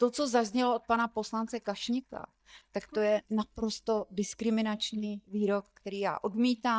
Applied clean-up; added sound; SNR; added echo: neural mask model DeepFilterNet 3.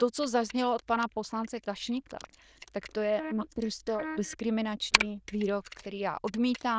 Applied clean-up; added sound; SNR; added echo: neural diffusion model UNIVERSE++.